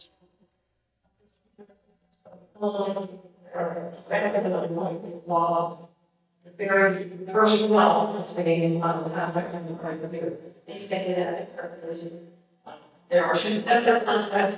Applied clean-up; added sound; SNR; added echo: neural mask model DeepFilterNet 3.